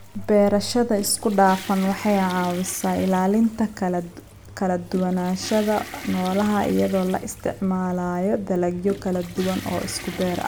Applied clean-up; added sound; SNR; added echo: none; Toilet flush / Water; 17 dB; none.